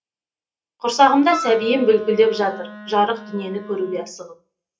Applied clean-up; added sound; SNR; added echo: none; Wind instrument, woodwind instrument; 14 dB; reverberation time 0.3 s.